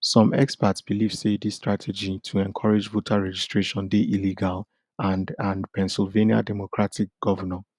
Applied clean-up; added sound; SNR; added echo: none; none; none; none.